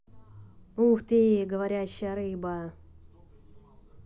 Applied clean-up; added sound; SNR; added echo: none; none; none; none.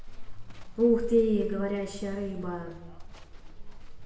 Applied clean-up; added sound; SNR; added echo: none; Livestock, farm animals, working animals; 10 dB; reverberation time 0.9 s.